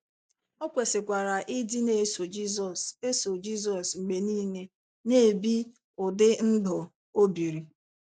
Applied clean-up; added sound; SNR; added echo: none; none; none; none.